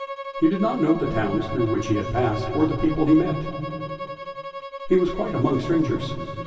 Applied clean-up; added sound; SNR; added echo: none; Bowed string instrument; 11 dB; reverberation time 2.5 s.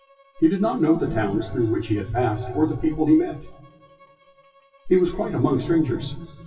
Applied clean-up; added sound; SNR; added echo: classical method WPE with log-MMSE.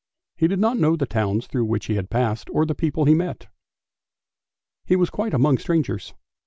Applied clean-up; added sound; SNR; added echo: none; none; none; none.